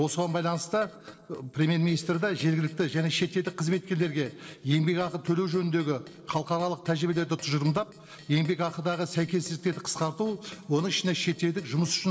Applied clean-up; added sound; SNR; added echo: neural separator model SepFormer DNS4.